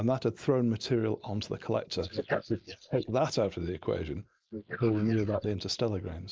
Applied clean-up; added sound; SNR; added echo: neural mask model Resemble Enhance denoiser.